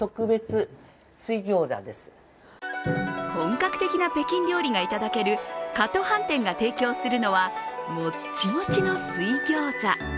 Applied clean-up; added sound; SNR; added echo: none; Drum; 13 dB; none.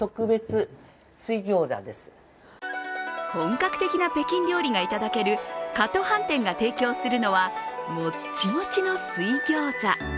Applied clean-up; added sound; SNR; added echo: none; none; none; none.